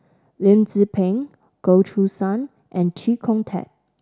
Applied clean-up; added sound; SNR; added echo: none; none; none; none.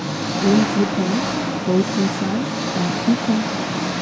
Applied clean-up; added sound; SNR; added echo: none; Engine; 1 dB; reverberation time 0.2 s.